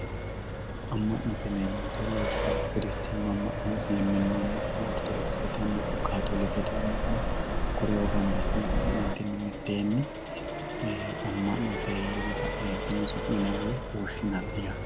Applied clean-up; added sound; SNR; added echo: none; Accelerating, revving, vroom; 0 dB; none.